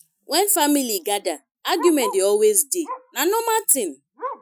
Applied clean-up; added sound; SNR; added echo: classical method Wiener filter.